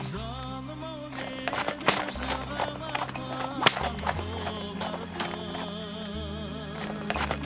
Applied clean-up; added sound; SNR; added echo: none; Livestock, farm animals, working animals; -2 dB; none.